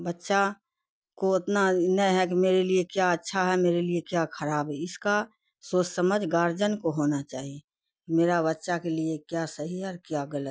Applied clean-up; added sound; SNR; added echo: none; none; none; none.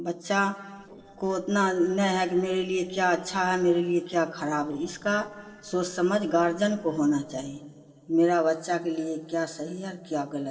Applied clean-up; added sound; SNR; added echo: neural separator model SepFormer DNS4.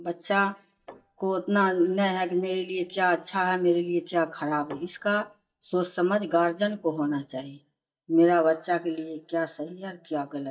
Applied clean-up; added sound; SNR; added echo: neural mask model DeepFilterNet 3.